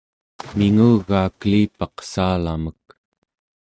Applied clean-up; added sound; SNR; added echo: neural mask model RNNoise.